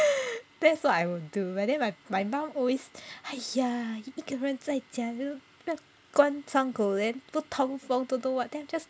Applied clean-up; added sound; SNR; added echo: none; none; none; none.